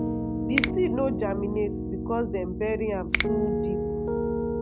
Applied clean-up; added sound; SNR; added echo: none; Finger snapping + Piano; -3 dB; none.